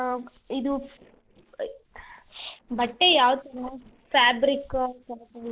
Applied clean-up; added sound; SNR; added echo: neural separator model SepFormer DNS4.